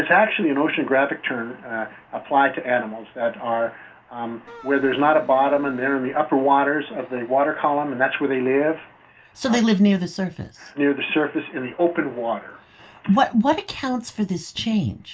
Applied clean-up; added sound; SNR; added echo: none; Wind instrument, woodwind instrument; 19 dB; reverberation time 0.2 s.